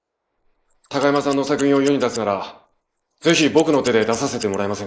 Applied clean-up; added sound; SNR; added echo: neural mask model Resemble Enhance denoiser.